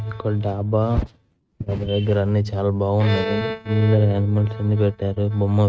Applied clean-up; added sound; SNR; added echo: neural mask model RNNoise.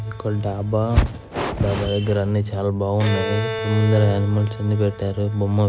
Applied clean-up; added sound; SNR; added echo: none; Bowed string instrument; 13 dB; none.